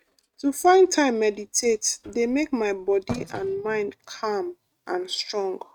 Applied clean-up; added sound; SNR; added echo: neural mask model RNNoise.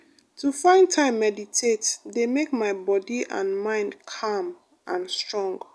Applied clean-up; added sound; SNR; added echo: none; none; none; none.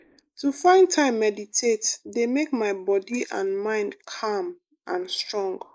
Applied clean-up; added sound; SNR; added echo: neural mask model Resemble Enhance denoiser.